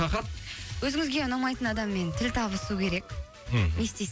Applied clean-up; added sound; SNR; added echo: none; Breathing; 18 dB; none.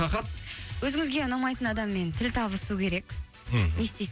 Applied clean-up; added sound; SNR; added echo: none; none; none; none.